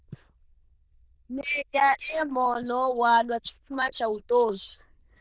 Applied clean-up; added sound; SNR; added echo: neural diffusion model UNIVERSE++.